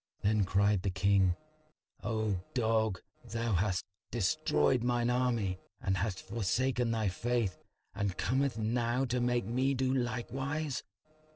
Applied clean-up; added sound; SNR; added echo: neural separator model SepFormer DNS4.